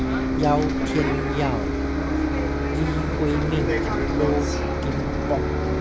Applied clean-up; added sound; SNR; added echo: none; Bus; -4 dB; none.